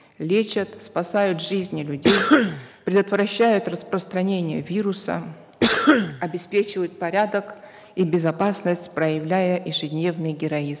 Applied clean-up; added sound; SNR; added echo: none; Cough; -2 dB; none.